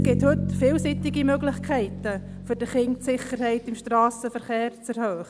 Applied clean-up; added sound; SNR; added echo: none; Bass guitar; 6 dB; none.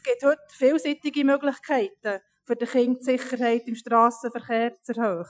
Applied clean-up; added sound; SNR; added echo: classical method Wiener filter.